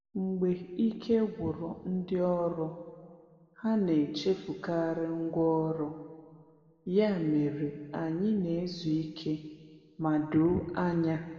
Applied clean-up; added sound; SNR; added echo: none; none; none; reverberation time 1.7 s.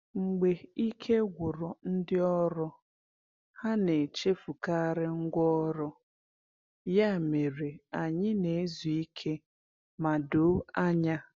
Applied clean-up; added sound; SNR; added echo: none; none; none; none.